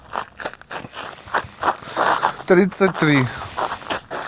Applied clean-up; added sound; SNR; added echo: none; Run; 3 dB; none.